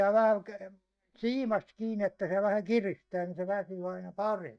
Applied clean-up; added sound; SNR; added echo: neural mask model DeepFilterNet 3.